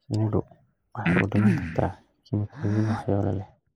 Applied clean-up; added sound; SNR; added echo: neural mask model Resemble Enhance denoiser.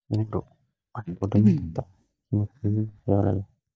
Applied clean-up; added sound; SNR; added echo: neural mask model DeepFilterNet 3.